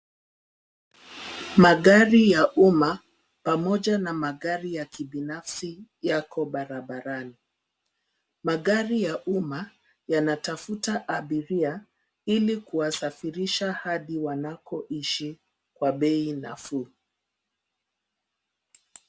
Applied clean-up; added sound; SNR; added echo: none; none; none; none.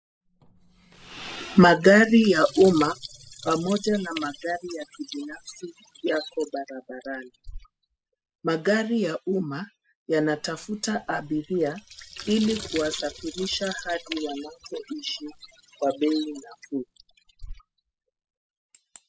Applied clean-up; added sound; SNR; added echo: classical method spectral subtraction.